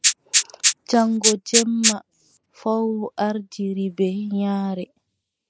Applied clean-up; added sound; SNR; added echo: neural mask model Resemble Enhance denoiser.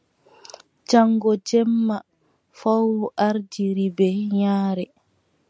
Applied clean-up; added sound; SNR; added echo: none; none; none; none.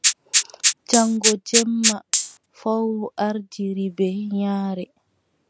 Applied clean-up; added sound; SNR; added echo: none; Rattle (instrument); -1 dB; none.